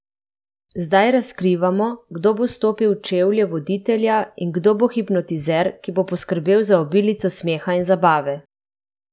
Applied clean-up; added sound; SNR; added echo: none; none; none; none.